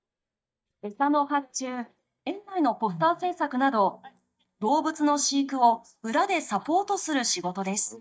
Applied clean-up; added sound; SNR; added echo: neural mask model DeepFilterNet 3.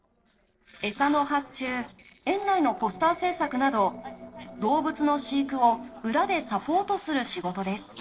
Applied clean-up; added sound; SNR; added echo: neural separator model SepFormer DNS4.